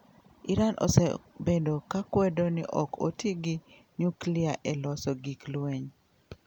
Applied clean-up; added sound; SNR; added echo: none; none; none; none.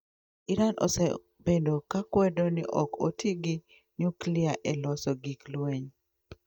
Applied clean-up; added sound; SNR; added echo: neural mask model DeepFilterNet 3.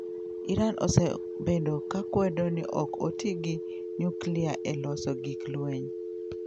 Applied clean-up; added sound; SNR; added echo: none; Telephone; 6 dB; none.